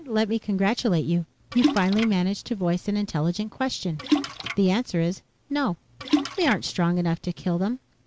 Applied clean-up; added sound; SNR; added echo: none; Splash, splatter; 4 dB; none.